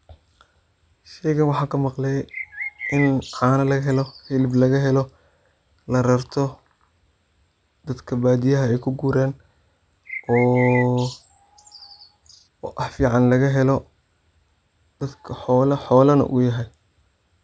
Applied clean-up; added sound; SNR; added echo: none; Bird; 13 dB; none.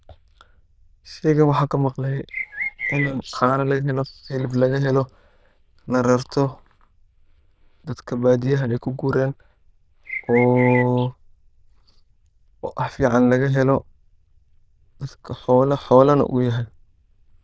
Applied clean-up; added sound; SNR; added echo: neural diffusion model UNIVERSE++.